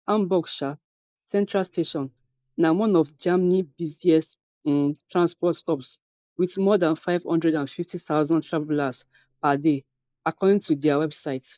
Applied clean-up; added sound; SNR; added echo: neural mask model Resemble Enhance denoiser.